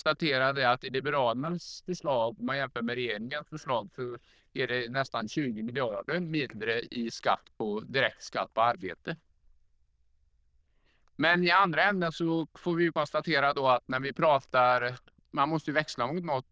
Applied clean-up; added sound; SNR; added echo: neural diffusion model UNIVERSE++.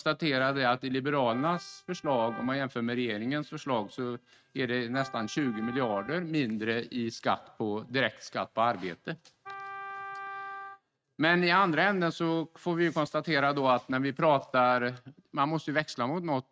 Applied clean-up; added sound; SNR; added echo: neural mask model RNNoise.